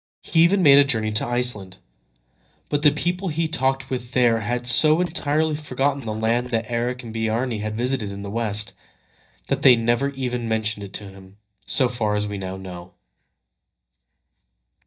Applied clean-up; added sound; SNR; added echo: neural mask model DeepFilterNet 3.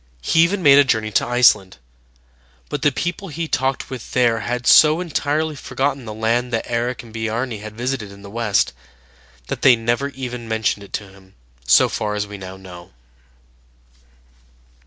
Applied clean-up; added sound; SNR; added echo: none; none; none; none.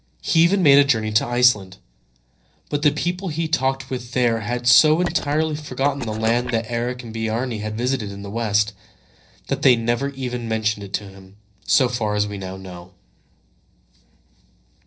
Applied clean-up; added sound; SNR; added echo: neural separator model SepFormer DNS4.